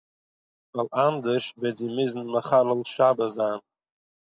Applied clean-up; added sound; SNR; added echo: none; none; none; none.